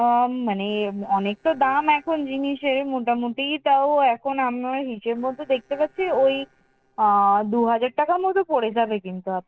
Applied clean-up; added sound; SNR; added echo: neural separator model SepFormer DNS4.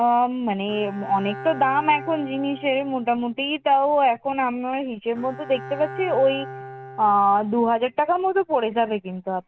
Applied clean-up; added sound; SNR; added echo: none; Bowed string instrument; 17 dB; none.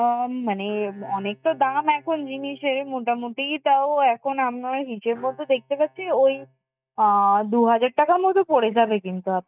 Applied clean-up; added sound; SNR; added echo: neural mask model DeepFilterNet 3.